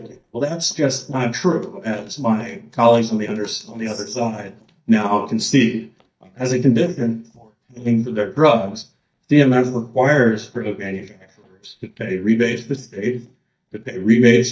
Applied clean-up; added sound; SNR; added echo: neural mask model DeepFilterNet 3.